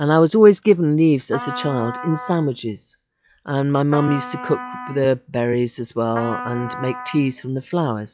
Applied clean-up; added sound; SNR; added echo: classical method log-MMSE.